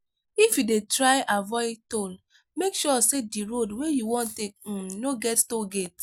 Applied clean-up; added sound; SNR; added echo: none; none; none; none.